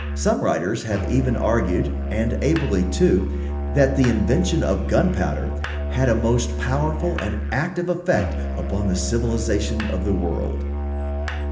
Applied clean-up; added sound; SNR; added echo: none; Musical instrument; 3 dB; reverberation time 0.8 s.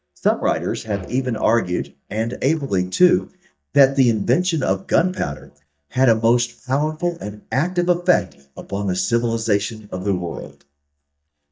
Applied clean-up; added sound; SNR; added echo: neural mask model DeepFilterNet 3.